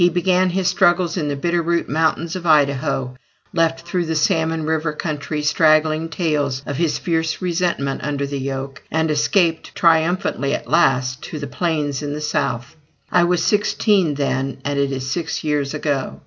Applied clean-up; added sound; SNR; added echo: none; none; none; none.